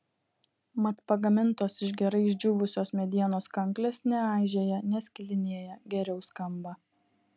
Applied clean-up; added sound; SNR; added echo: none; none; none; none.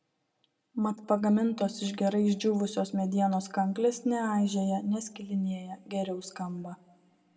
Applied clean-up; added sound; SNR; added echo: none; none; none; reverberation time 0.6 s.